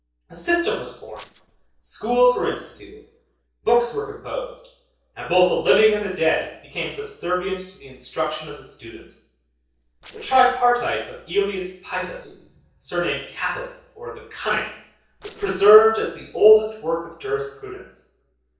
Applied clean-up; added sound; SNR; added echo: neural separator model SepFormer DNS4.